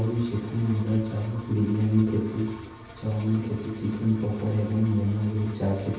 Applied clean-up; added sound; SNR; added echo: none; Engine; 17 dB; reverberation time 0.9 s.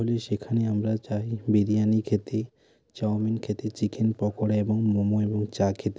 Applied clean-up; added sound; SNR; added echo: none; none; none; none.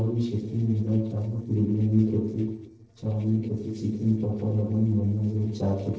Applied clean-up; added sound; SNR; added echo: neural separator model SepFormer DNS4.